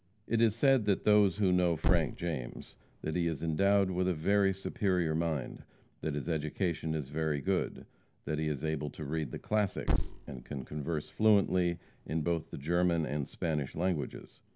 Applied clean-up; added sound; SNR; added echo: none; Thump, thud; 9 dB; none.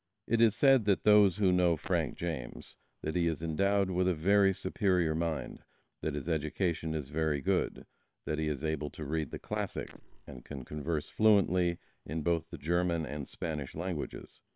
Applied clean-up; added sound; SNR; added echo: neural separator model SepFormer WHAM!.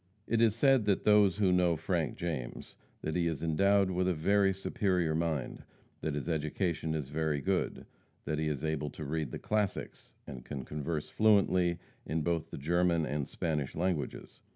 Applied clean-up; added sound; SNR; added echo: none; none; none; none.